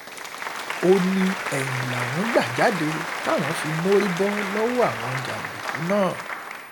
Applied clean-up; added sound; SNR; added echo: none; Applause; 5 dB; none.